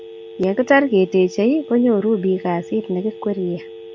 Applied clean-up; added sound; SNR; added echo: none; Telephone; 17 dB; none.